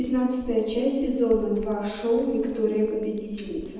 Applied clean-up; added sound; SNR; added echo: none; Cat; 18 dB; reverberation time 1.1 s.